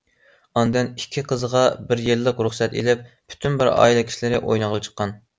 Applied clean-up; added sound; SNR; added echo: none; none; none; none.